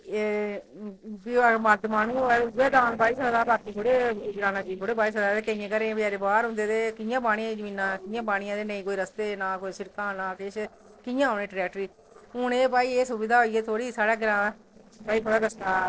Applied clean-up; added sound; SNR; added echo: neural separator model SepFormer DNS4.